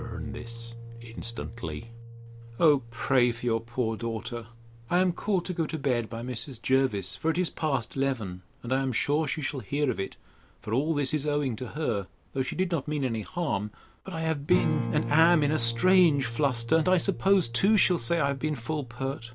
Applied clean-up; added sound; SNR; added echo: none; Acoustic guitar; 12 dB; none.